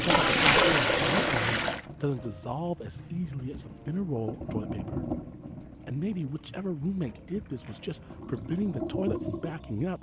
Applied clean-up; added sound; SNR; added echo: none; Sink (filling or washing); -3 dB; none.